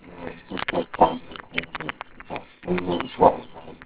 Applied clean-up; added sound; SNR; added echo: neural separator model SepFormer WHAMR!.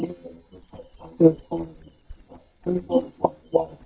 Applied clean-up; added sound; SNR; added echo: neural mask model DeepFilterNet 3.